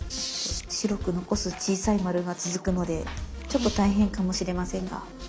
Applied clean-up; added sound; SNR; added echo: none; Drum kit; 11 dB; none.